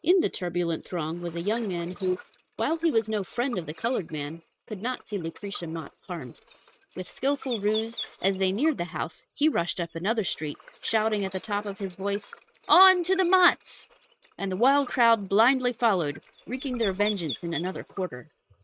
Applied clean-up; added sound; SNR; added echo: neural mask model RNNoise.